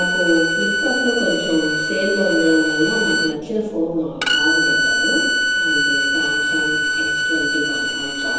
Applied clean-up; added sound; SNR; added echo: none; Bowed string instrument; -2 dB; reverberation time 1.1 s.